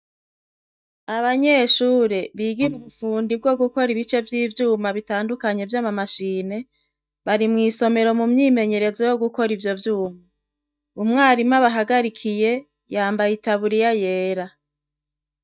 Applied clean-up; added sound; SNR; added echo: neural mask model DeepFilterNet 3.